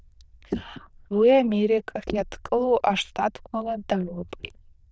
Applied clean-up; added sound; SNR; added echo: neural diffusion model UNIVERSE++.